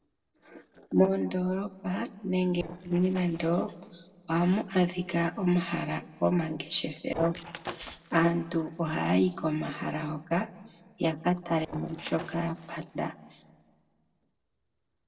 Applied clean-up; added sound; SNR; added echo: neural separator model SepFormer DNS4.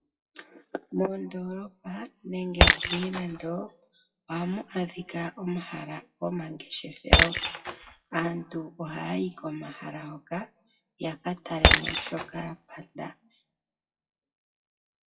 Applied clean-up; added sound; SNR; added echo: classical method WPE with log-MMSE.